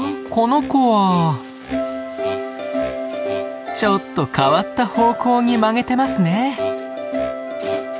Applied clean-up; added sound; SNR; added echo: none; none; none; none.